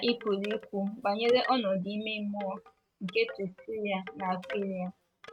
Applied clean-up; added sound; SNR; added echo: neural mask model RNNoise.